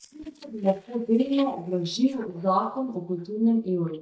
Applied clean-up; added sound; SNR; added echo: neural mask model DeepFilterNet 3.